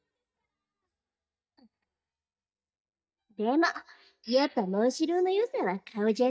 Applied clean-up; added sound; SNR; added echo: neural mask model DeepFilterNet 3.